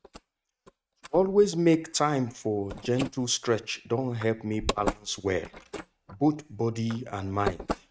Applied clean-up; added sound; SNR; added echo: neural mask model RNNoise.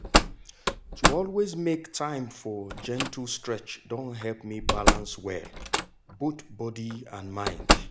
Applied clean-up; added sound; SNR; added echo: none; Slam; -4 dB; none.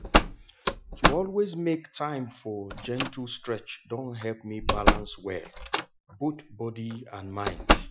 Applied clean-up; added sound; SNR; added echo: classical method Wiener filter.